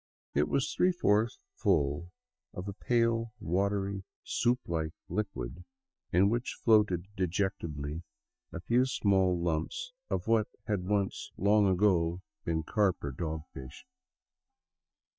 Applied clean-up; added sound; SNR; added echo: neural mask model DeepFilterNet 3.